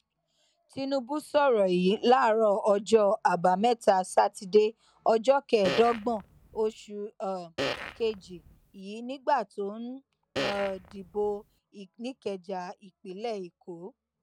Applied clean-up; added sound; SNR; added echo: none; Fart; 9 dB; none.